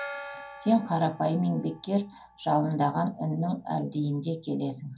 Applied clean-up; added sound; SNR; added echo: none; Gong; 18 dB; reverberation time 0.3 s.